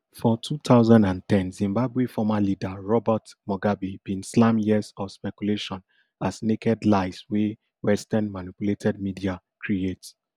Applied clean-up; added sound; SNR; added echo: none; none; none; none.